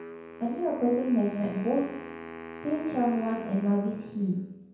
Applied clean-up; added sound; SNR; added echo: none; Wind instrument, woodwind instrument; 14 dB; reverberation time 0.7 s.